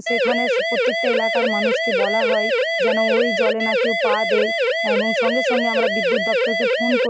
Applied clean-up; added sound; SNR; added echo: none; Siren; -5 dB; none.